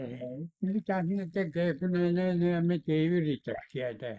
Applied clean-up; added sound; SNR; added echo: neural mask model Resemble Enhance denoiser.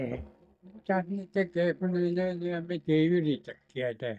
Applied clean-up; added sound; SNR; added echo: neural mask model DeepFilterNet 3.